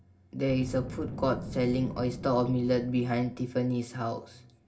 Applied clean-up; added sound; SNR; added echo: none; Boom; 12 dB; reverberation time 0.4 s.